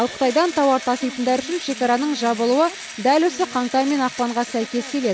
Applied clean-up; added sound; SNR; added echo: none; Engine / Drill; 15 dB; none.